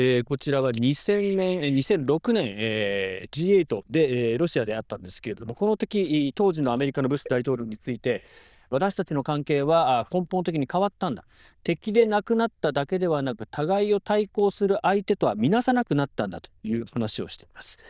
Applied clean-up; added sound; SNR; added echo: neural diffusion model UNIVERSE++.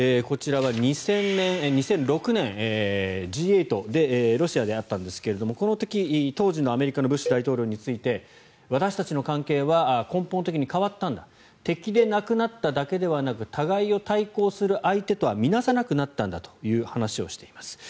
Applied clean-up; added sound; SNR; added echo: none; Cowbell; 12 dB; none.